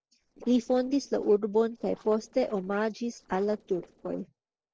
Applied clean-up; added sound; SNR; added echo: neural separator model SepFormer DNS4.